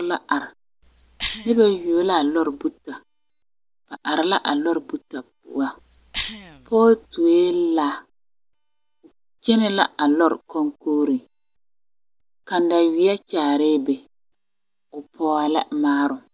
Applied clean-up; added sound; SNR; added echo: none; Cough; 14 dB; none.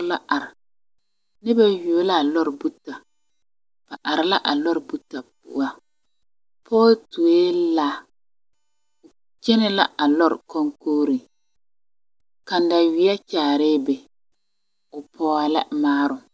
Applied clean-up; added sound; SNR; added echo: none; none; none; none.